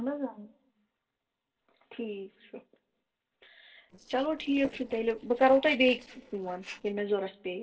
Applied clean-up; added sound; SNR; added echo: neural separator model SepFormer DNS4.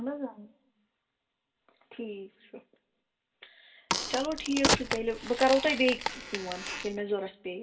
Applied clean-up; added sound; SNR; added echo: none; Crack; 0 dB; reverberation time 0.7 s.